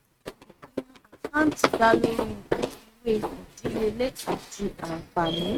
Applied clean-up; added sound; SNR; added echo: neural mask model RNNoise.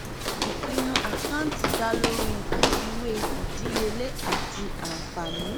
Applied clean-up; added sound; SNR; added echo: none; Walk, footsteps; -5 dB; none.